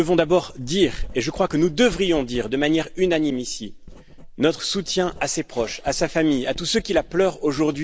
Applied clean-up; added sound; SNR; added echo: none; Writing; 16 dB; none.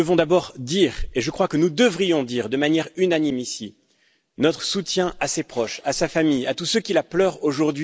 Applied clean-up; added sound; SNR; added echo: none; none; none; none.